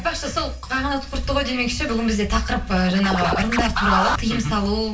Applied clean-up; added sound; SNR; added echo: none; Scratching (performance technique); 2 dB; reverberation time 0.3 s.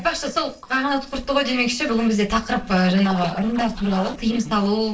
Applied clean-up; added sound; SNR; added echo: neural separator model SepFormer DNS4.